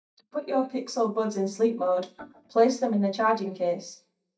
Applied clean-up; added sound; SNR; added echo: neural mask model DeepFilterNet 3.